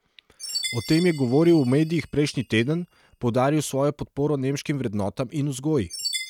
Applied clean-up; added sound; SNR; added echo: neural mask model RNNoise.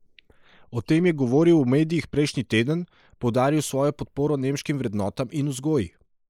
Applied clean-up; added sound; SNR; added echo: neural mask model Resemble Enhance denoiser.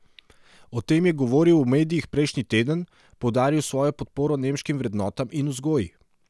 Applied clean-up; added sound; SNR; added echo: none; none; none; none.